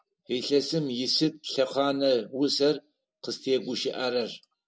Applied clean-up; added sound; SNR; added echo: none; none; none; none.